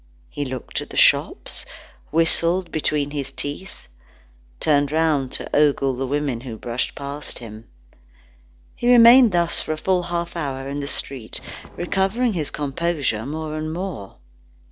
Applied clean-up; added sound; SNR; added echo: neural separator model SepFormer DNS4.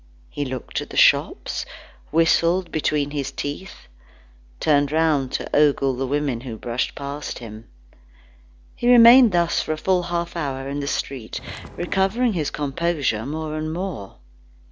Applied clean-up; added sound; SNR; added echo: none; Walk, footsteps; 16 dB; none.